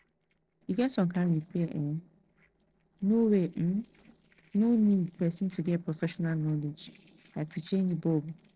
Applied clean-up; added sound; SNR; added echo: neural separator model SepFormer DNS4.